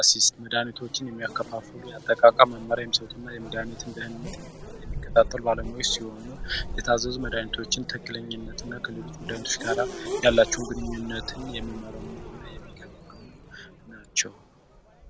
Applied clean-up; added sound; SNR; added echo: none; Race car, auto racing / Accelerating, revving, vroom; 11 dB; none.